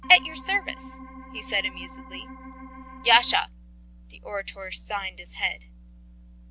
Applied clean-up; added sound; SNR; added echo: none; Organ; 15 dB; none.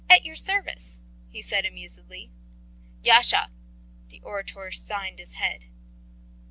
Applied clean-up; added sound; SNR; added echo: none; none; none; none.